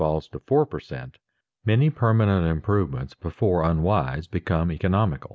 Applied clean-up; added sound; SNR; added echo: none; none; none; none.